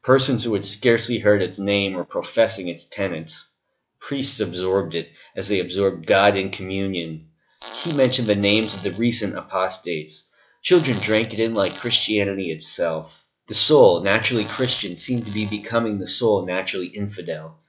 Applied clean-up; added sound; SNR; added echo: classical method log-MMSE.